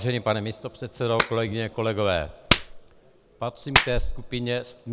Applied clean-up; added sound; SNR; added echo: none; Clapping; 1 dB; none.